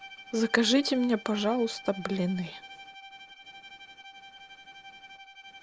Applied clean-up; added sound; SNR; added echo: none; Bowed string instrument; 16 dB; none.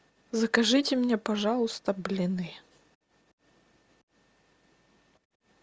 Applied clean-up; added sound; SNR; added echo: none; none; none; none.